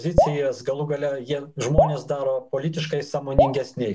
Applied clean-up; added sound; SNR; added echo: none; Drip; -1 dB; none.